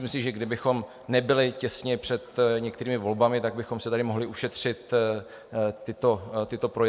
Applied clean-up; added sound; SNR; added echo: none; none; none; none.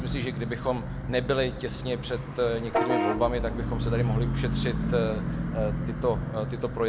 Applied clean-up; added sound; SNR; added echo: none; Bus / Vehicle horn, car horn, honking; 0 dB; none.